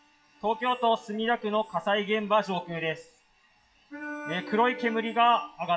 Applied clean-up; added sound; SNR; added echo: classical method WPE with log-MMSE.